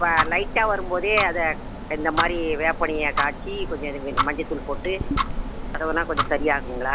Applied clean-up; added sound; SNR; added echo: none; Tick-tock; 3 dB; none.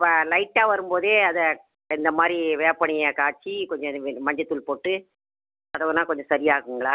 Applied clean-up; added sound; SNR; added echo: none; none; none; none.